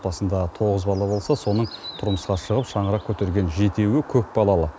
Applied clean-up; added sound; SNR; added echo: none; Bird; 19 dB; none.